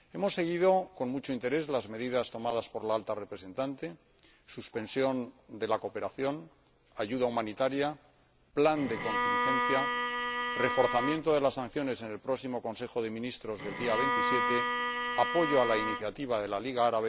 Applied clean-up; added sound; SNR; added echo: none; Bowed string instrument; 0 dB; none.